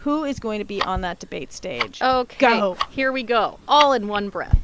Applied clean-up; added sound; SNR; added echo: none; Tick-tock; 7 dB; none.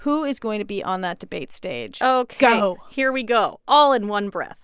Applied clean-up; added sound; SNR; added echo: none; none; none; none.